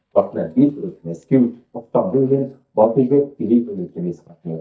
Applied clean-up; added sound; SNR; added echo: neural mask model DeepFilterNet 3.